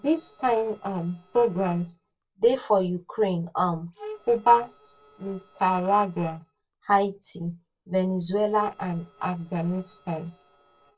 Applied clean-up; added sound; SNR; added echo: neural separator model SepFormer DNS4.